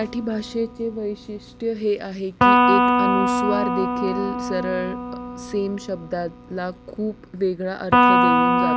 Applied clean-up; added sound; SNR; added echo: none; Electric guitar; -5 dB; none.